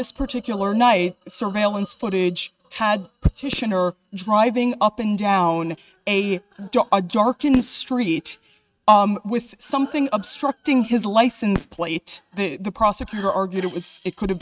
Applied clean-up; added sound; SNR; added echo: neural mask model RNNoise.